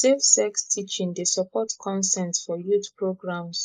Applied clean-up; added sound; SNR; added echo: neural mask model Resemble Enhance denoiser.